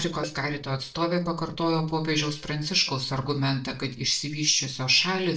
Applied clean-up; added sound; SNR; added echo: neural mask model DeepFilterNet 3.